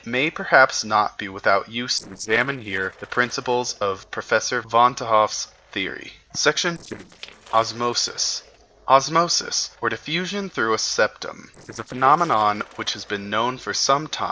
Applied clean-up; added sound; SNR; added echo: neural separator model SepFormer DNS4.